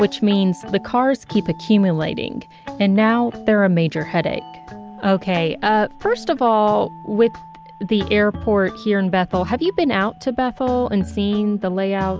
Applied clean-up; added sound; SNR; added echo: none; none; none; none.